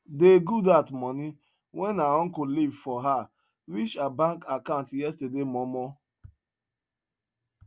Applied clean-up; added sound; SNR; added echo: none; none; none; none.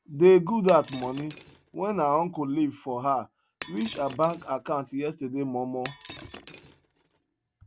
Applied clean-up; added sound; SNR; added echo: none; Shatter; 20 dB; none.